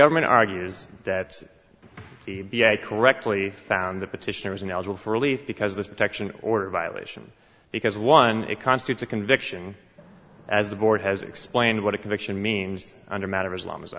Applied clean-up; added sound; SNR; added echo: none; none; none; none.